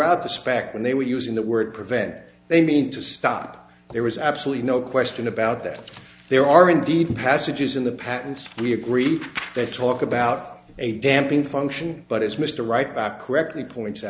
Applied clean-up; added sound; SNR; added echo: none; none; none; none.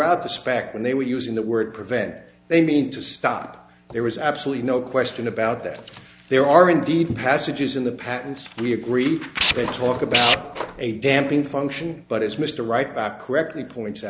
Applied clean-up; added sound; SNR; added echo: none; Tools; 3 dB; none.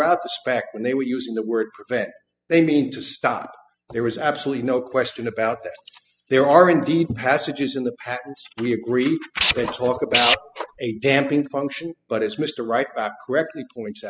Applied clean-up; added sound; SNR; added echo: classical method spectral subtraction.